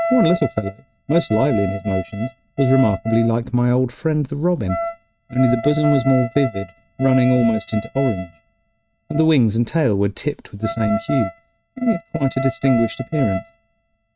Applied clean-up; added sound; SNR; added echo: neural mask model RNNoise.